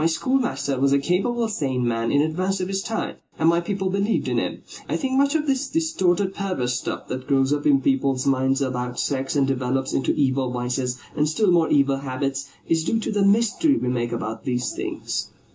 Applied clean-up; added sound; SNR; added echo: none; none; none; reverberation time 0.2 s.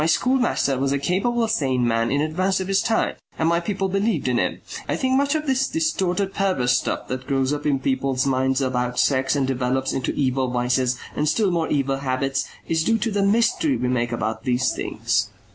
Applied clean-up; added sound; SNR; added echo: none; none; none; none.